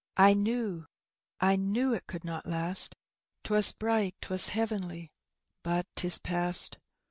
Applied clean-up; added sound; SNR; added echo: none; none; none; none.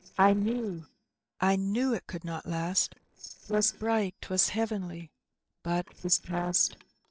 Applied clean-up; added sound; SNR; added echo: neural separator model SepFormer DNS4.